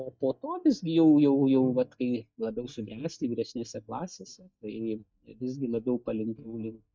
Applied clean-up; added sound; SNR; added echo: neural mask model DeepFilterNet 3.